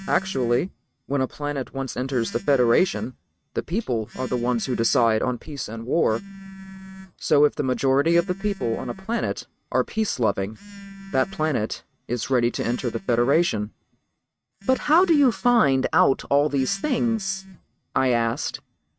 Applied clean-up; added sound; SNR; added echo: neural mask model RNNoise.